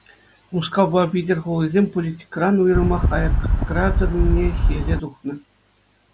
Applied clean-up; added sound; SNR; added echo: none; Wind; -3 dB; none.